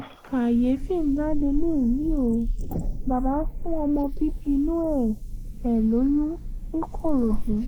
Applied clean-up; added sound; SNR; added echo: neural mask model Resemble Enhance denoiser.